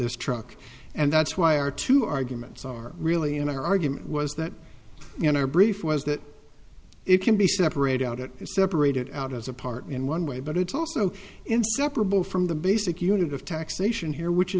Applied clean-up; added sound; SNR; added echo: none; Bird; 19 dB; none.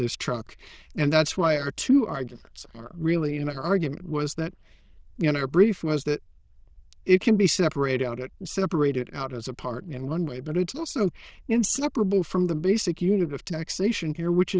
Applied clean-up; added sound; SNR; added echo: neural diffusion model UNIVERSE++.